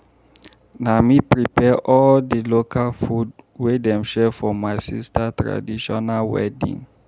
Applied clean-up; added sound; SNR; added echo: none; none; none; none.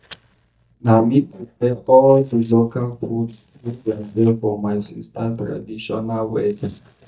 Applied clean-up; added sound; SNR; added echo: neural mask model DeepFilterNet 3.